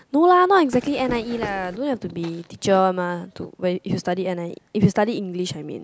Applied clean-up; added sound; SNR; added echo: none; Run; 12 dB; none.